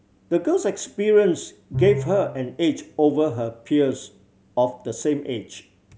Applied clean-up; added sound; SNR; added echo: none; Bowed string instrument; 14 dB; none.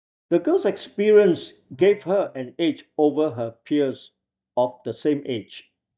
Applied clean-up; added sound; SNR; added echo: neural mask model DeepFilterNet 3.